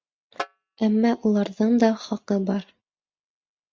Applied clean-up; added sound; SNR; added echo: neural mask model RNNoise.